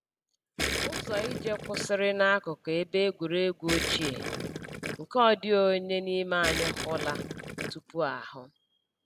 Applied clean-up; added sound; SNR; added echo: none; Gurgling; 5 dB; none.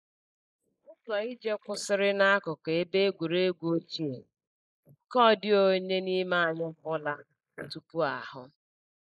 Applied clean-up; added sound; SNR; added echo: neural mask model Resemble Enhance denoiser.